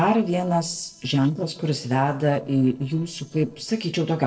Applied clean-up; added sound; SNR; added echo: neural separator model SepFormer DNS4.